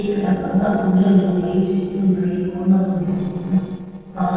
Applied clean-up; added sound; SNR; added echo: neural separator model SepFormer DNS4.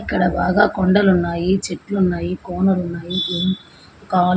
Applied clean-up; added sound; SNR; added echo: none; none; none; none.